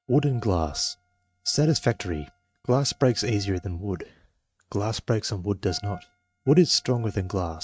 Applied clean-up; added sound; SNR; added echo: neural mask model RNNoise.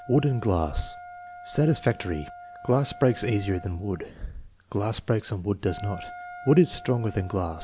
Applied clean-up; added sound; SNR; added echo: none; Wind instrument, woodwind instrument; 18 dB; none.